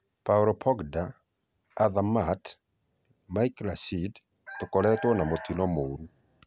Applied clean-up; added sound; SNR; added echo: none; none; none; none.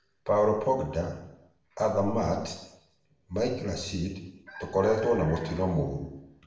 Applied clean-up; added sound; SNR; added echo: none; none; none; reverberation time 0.7 s.